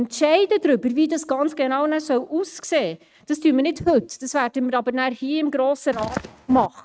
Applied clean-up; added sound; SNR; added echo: neural mask model RNNoise.